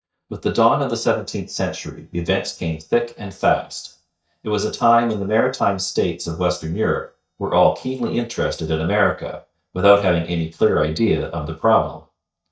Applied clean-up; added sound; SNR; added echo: neural mask model DeepFilterNet 3.